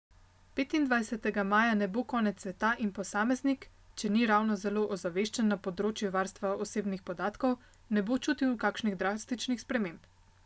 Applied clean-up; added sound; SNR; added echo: none; none; none; none.